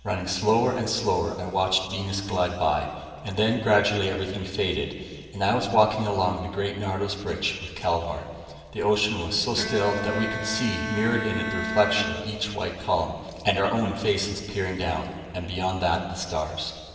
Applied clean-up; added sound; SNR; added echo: none; Bowed string instrument; 6 dB; reverberation time 1.9 s.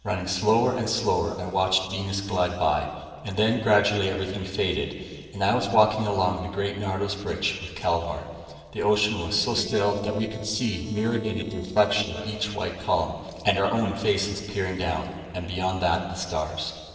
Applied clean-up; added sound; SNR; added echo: neural separator model SepFormer DNS4.